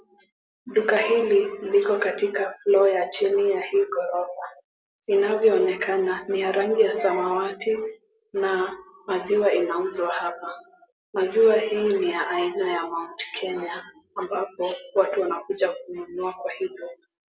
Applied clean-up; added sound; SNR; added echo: none; none; none; none.